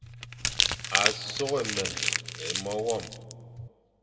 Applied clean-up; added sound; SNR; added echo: none; Crumpling, crinkling; -3 dB; reverberation time 1.4 s.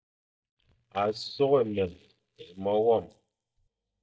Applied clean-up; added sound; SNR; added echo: neural mask model DeepFilterNet 3.